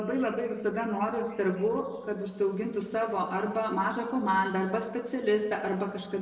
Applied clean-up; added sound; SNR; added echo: neural separator model SepFormer DNS4.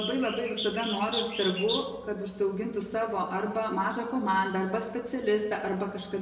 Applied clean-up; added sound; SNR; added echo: none; Bird; 11 dB; reverberation time 1.0 s.